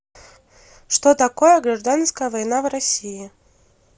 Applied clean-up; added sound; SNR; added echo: none; none; none; none.